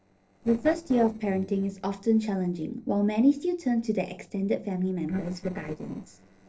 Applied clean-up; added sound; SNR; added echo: neural separator model SepFormer DNS4.